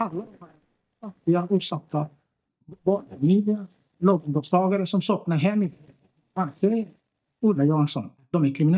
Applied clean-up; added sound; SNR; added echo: neural mask model DeepFilterNet 3.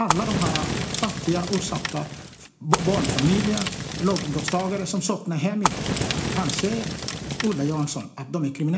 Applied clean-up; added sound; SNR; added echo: none; Fire; 2 dB; reverberation time 0.4 s.